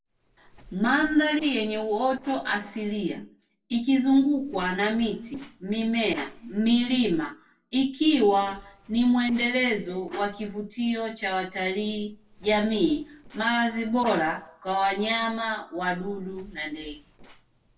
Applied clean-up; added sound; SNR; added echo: neural separator model SepFormer DNS4.